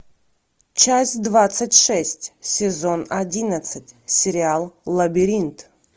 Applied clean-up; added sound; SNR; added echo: none; none; none; none.